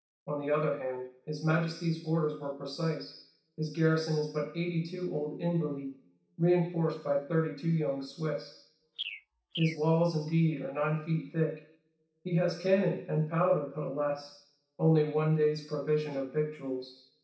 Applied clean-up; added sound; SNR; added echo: neural separator model SepFormer DNS4.